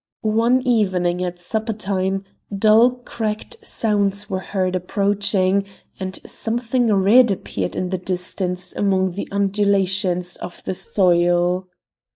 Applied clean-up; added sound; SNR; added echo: neural mask model DeepFilterNet 3.